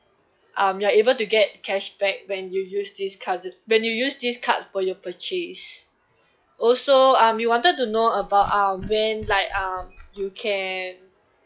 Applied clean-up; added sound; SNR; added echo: classical method log-MMSE.